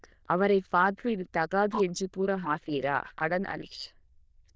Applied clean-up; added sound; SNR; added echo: neural diffusion model UNIVERSE++.